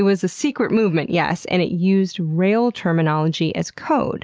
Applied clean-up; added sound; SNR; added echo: none; none; none; none.